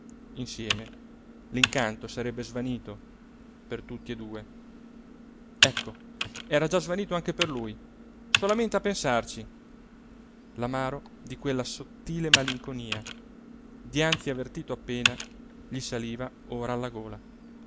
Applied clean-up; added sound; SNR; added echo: none; Computer keyboard; 2 dB; none.